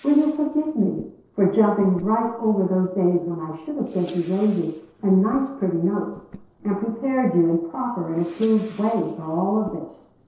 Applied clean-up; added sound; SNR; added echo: neural separator model SepFormer DNS4.